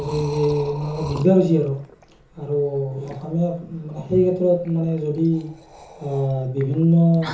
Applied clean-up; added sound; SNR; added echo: none; Liquid; 18 dB; reverberation time 0.6 s.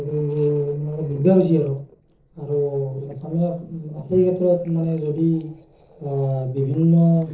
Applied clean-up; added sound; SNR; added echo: neural separator model SepFormer DNS4.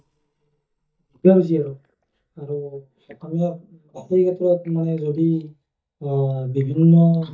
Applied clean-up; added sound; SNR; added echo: neural mask model DeepFilterNet 3.